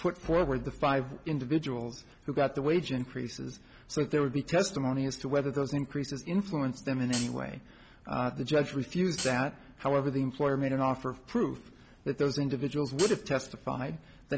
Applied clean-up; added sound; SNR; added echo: none; Hi-hat; 8 dB; none.